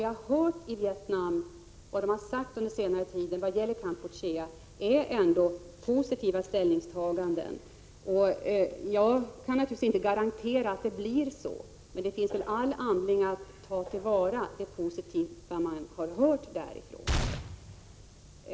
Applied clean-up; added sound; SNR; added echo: none; Gunshot, gunfire; 3 dB; none.